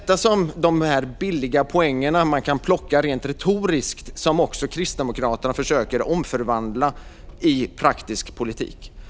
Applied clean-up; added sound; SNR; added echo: none; Wind; 17 dB; none.